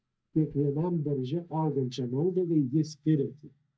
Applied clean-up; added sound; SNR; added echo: neural mask model DeepFilterNet 3.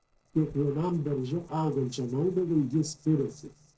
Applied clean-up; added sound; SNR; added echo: neural separator model SepFormer DNS4.